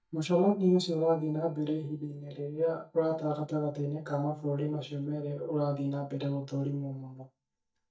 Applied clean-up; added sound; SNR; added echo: neural mask model DeepFilterNet 3.